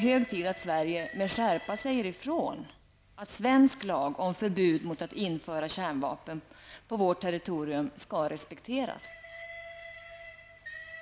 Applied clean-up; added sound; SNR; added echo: none; Train; 19 dB; none.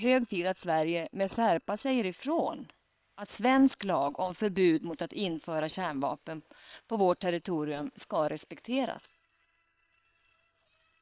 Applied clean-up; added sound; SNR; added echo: neural separator model SepFormer WHAM!.